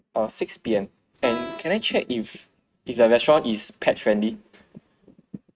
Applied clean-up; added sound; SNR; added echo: neural mask model RNNoise.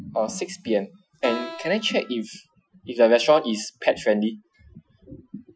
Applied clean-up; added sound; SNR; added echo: classical method Wiener filter.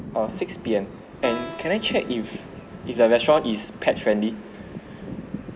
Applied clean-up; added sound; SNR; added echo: none; Keyboard (musical); 16 dB; none.